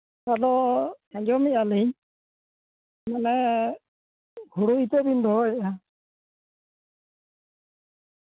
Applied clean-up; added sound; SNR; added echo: none; none; none; none.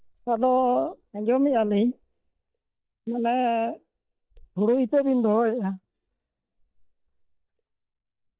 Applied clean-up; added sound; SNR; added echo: neural mask model DeepFilterNet 3.